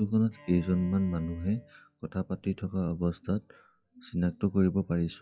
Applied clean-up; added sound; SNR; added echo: classical method WPE with log-MMSE.